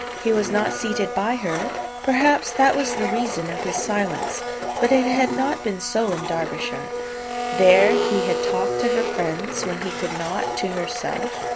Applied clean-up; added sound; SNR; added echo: none; Domestic sounds, home sounds; 3 dB; none.